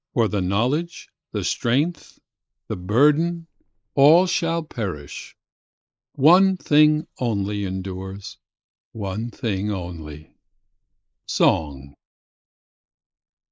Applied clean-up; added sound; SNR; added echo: neural mask model Resemble Enhance denoiser.